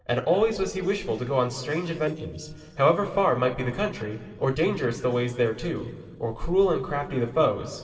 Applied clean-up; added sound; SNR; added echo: neural separator model SepFormer DNS4.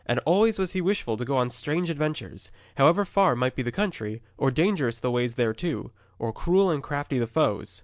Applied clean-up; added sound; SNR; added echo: none; none; none; none.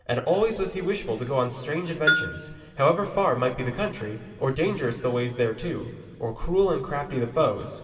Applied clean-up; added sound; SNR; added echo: none; Bell; 4 dB; reverberation time 2.3 s.